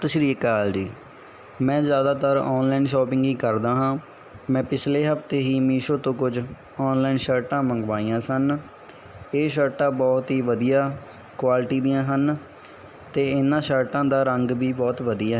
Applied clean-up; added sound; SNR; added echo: none; none; none; none.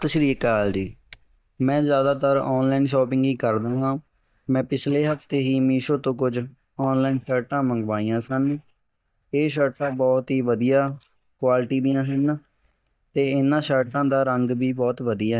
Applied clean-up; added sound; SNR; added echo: neural mask model DeepFilterNet 3.